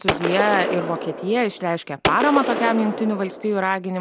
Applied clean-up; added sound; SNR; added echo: none; Gunshot, gunfire; 4 dB; none.